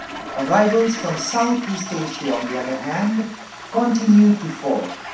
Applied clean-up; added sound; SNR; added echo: none; Toilet flush; 13 dB; reverberation time 0.7 s.